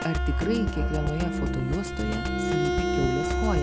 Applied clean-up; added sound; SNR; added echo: none; Drum kit + Bowed string instrument; -4 dB; none.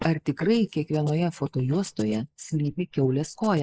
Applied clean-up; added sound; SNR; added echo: neural mask model Resemble Enhance denoiser.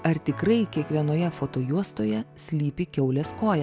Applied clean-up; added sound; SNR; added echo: none; none; none; none.